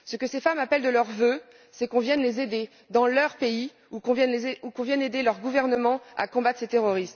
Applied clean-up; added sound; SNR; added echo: none; none; none; none.